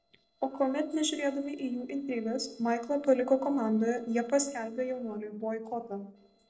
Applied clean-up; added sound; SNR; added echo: neural separator model SepFormer DNS4.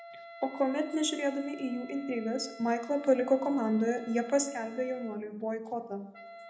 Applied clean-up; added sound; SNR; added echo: none; Wind instrument, woodwind instrument; 18 dB; reverberation time 0.7 s.